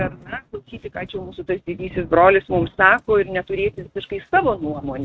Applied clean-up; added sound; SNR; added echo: neural mask model RNNoise.